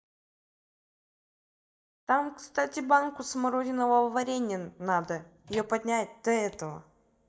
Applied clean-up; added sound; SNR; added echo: neural mask model DeepFilterNet 3.